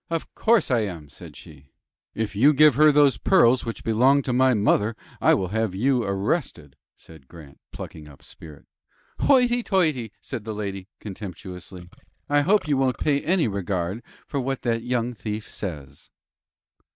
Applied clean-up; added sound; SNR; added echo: neural mask model DeepFilterNet 3.